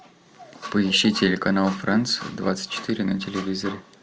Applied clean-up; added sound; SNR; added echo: none; none; none; none.